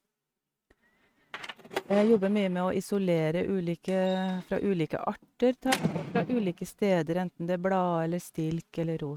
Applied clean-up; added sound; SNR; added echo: neural mask model RNNoise.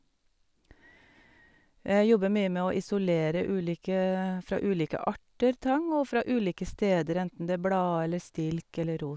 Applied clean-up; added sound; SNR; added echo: none; none; none; none.